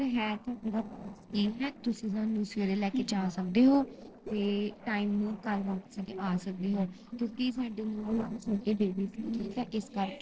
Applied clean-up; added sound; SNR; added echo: neural separator model SepFormer DNS4.